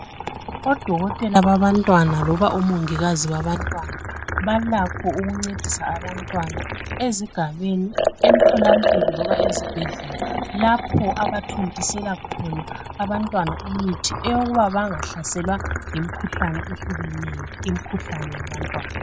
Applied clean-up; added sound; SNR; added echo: none; Liquid; 2 dB; none.